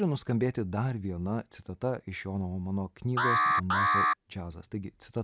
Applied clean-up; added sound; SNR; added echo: none; Alarm; -5 dB; none.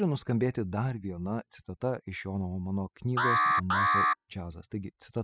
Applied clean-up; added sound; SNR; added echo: classical method spectral subtraction.